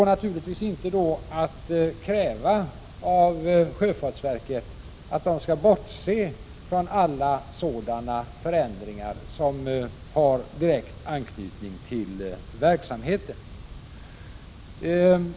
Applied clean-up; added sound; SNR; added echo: none; none; none; none.